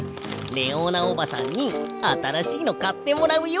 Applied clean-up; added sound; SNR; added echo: none; Wind instrument, woodwind instrument + Crackle; 12 dB; none.